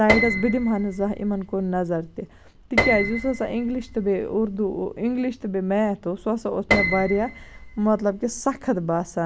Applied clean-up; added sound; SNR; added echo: none; Piano; 5 dB; none.